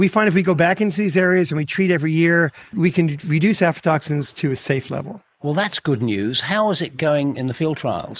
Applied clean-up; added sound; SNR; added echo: neural mask model Resemble Enhance denoiser.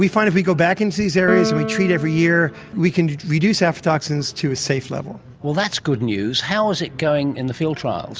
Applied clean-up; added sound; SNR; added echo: none; Piano; 9 dB; none.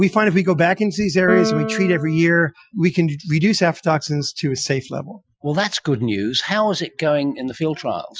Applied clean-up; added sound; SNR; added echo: classical method Wiener filter.